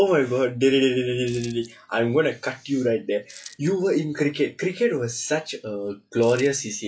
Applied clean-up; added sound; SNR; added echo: classical method log-MMSE.